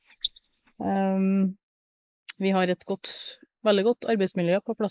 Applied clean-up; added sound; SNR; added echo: neural mask model Resemble Enhance denoiser.